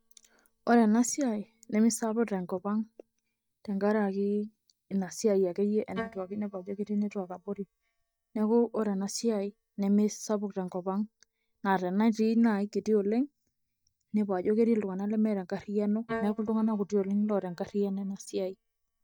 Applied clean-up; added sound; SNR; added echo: neural mask model DeepFilterNet 3.